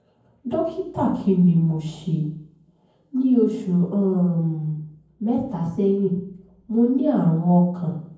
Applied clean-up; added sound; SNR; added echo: none; none; none; reverberation time 0.9 s.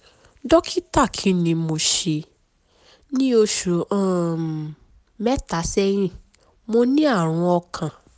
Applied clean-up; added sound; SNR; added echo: none; none; none; none.